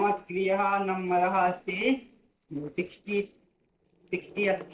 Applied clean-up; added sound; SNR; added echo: neural separator model SepFormer DNS4.